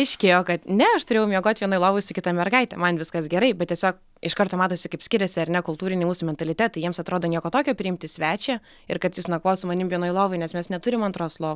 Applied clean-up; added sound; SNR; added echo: none; none; none; none.